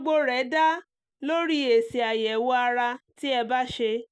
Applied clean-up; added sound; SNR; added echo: none; none; none; none.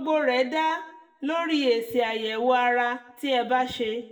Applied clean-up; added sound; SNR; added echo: none; none; none; reverberation time 0.6 s.